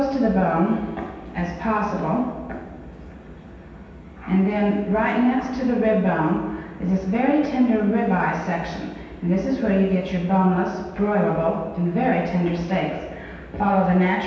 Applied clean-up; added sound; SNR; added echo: none; none; none; reverberation time 1.2 s.